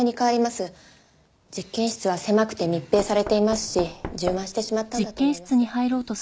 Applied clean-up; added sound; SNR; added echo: none; Knock; 14 dB; none.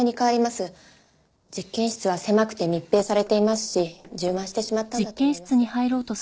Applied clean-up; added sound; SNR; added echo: neural separator model SepFormer DNS4.